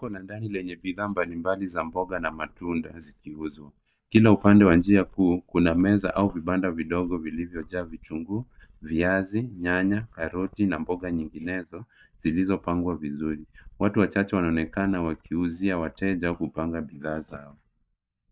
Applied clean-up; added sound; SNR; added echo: neural mask model DeepFilterNet 3.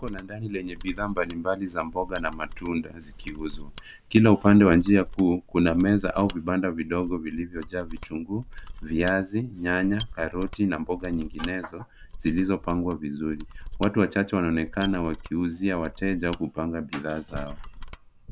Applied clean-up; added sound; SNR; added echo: none; Mechanisms; 14 dB; none.